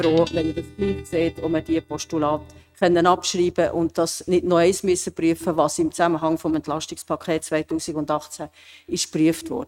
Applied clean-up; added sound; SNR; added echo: neural mask model RNNoise.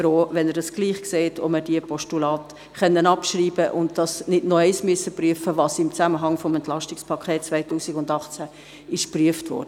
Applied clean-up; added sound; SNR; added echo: none; none; none; none.